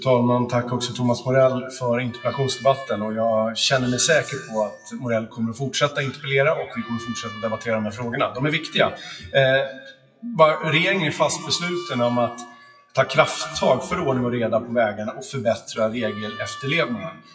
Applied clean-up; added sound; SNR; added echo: classical method WPE with log-MMSE.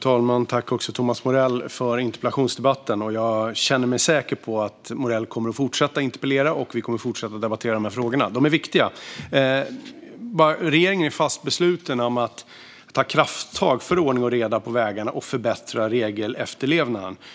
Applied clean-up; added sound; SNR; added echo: none; none; none; none.